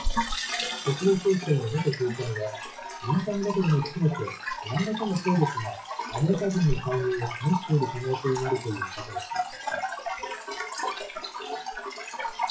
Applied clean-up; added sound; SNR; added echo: classical method WPE with log-MMSE.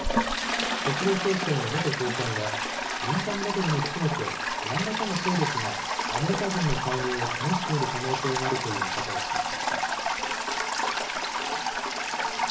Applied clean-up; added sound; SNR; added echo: none; Toilet flush; -2 dB; reverberation time 0.5 s.